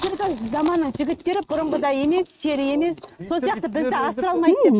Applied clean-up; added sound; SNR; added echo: neural mask model RNNoise.